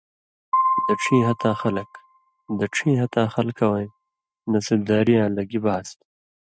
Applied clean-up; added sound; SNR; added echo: neural mask model RNNoise.